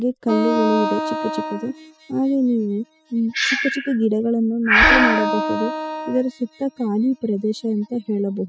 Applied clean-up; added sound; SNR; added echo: classical method spectral subtraction.